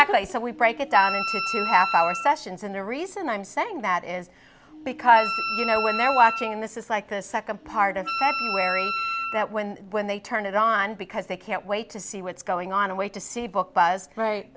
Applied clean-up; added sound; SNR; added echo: none; Wind instrument, woodwind instrument; 5 dB; none.